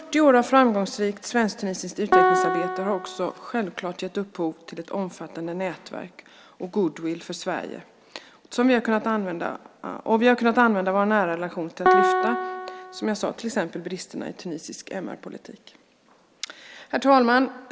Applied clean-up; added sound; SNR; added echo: none; Piano; 1 dB; none.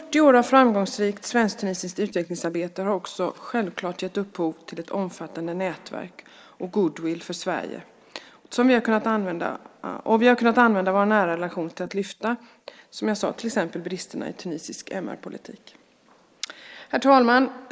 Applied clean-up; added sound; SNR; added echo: neural mask model Resemble Enhance denoiser.